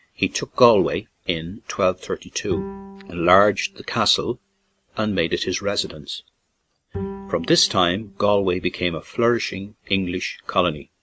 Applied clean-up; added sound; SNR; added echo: neural mask model RNNoise.